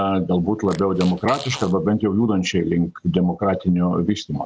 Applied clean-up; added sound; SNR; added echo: none; Fart; 17 dB; none.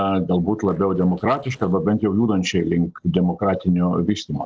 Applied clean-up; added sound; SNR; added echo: neural separator model SepFormer DNS4.